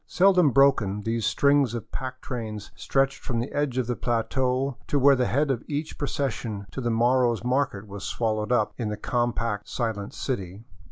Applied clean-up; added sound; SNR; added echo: none; none; none; none.